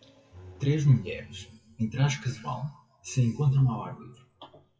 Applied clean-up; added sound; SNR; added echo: classical method WPE with log-MMSE.